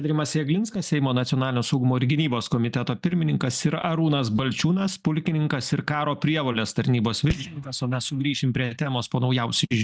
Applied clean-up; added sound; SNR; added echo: neural mask model DeepFilterNet 3.